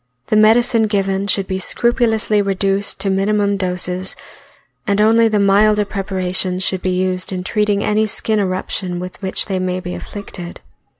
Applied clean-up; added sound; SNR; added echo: none; Burping, eructation; 15 dB; none.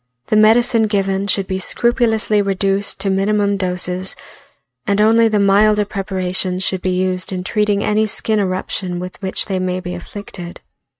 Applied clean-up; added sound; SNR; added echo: neural mask model RNNoise.